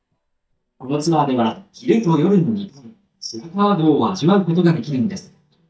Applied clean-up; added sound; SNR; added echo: neural mask model DeepFilterNet 3.